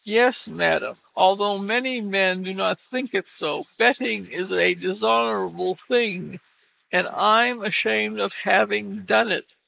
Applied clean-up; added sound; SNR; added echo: neural mask model Resemble Enhance denoiser.